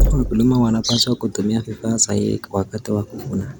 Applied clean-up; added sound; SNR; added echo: none; Knock; 6 dB; none.